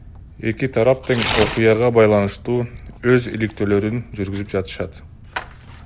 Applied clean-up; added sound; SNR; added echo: none; Tearing; 12 dB; none.